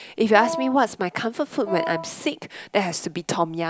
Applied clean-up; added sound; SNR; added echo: none; Wind instrument, woodwind instrument; 6 dB; none.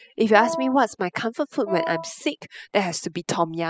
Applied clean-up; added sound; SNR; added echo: classical method spectral subtraction.